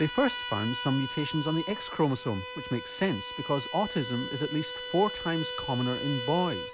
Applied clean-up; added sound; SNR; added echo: none; Bowed string instrument; 7 dB; none.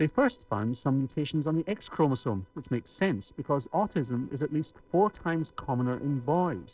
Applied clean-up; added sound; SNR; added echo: neural separator model SepFormer DNS4.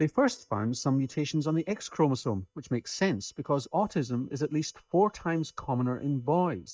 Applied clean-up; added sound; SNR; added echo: neural mask model DeepFilterNet 3.